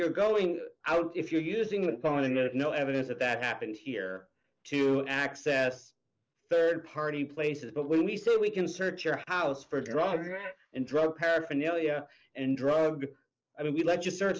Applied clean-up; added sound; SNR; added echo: neural mask model Resemble Enhance denoiser.